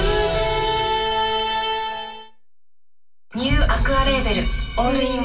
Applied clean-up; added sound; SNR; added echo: none; none; none; reverberation time 0.3 s.